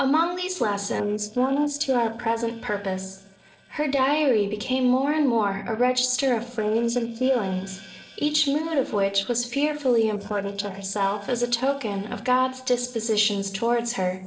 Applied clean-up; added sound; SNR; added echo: neural separator model SepFormer DNS4.